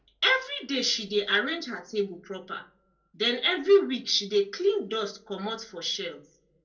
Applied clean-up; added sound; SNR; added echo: none; none; none; reverberation time 0.2 s.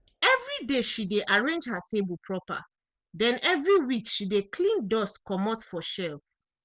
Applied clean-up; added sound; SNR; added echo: none; none; none; none.